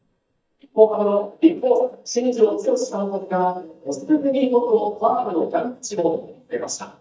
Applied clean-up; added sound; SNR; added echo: neural mask model DeepFilterNet 3.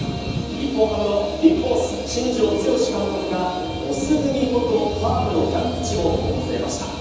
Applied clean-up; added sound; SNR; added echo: none; Thunder; 12 dB; reverberation time 1.1 s.